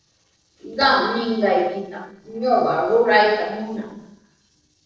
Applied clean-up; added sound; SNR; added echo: neural separator model SepFormer DNS4.